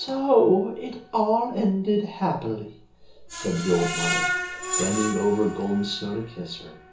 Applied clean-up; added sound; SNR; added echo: none; Screech; 8 dB; reverberation time 0.7 s.